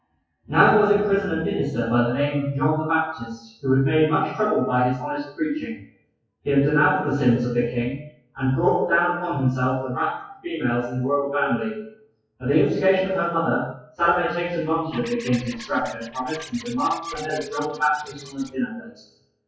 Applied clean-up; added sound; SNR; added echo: classical method WPE with log-MMSE.